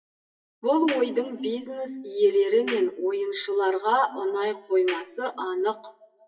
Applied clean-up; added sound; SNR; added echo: classical method WPE with log-MMSE.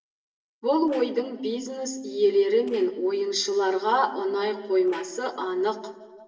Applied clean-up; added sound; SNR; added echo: neural separator model SepFormer DNS4.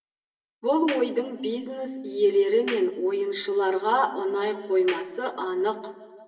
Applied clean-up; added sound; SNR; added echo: none; Clapping; 16 dB; reverberation time 1.3 s.